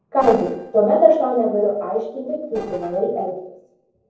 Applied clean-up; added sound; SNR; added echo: neural separator model SepFormer DNS4.